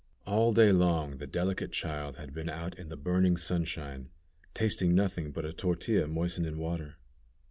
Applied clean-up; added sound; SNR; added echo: none; none; none; none.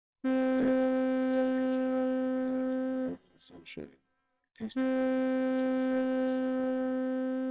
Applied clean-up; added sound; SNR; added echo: neural separator model SepFormer WHAMR!.